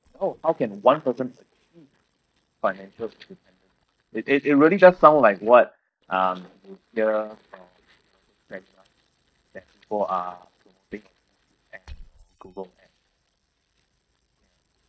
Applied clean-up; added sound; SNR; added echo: neural mask model DeepFilterNet 3.